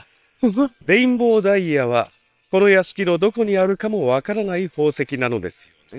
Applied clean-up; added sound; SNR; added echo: neural separator model SepFormer WHAM!.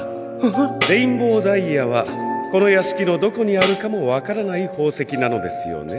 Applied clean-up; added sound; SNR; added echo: none; Tambourine; 11 dB; none.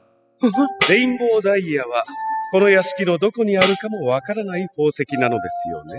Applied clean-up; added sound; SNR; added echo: classical method spectral subtraction.